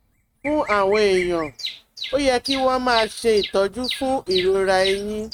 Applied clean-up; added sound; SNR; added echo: neural mask model RNNoise.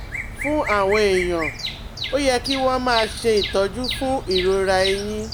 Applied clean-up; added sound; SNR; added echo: none; Bird vocalization, bird call, bird song; 8 dB; none.